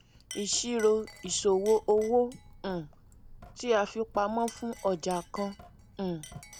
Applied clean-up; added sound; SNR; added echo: none; Drip / Sink (filling or washing) + Chink, clink; 19 dB; none.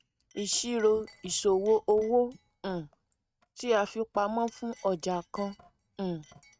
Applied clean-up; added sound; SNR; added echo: neural mask model RNNoise.